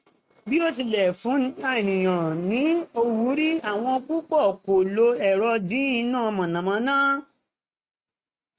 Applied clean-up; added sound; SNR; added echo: neural mask model RNNoise.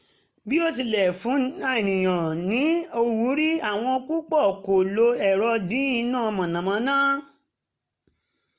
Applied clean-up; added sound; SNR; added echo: none; none; none; none.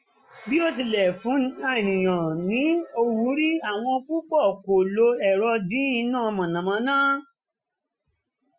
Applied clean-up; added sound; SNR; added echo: classical method Wiener filter.